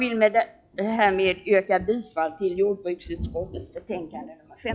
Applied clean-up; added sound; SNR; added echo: classical method log-MMSE.